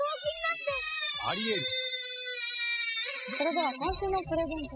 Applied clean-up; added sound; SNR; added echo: classical method spectral subtraction.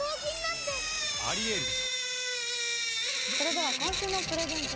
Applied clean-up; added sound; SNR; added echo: none; Drip / Sink (filling or washing); -4 dB; none.